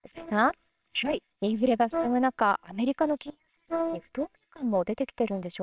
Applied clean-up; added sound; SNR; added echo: neural separator model SepFormer WHAMR!.